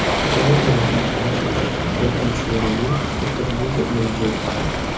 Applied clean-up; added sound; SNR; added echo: none; Waves, surf; -2 dB; reverberation time 0.6 s.